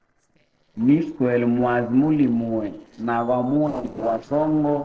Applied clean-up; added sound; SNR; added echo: neural separator model SepFormer DNS4.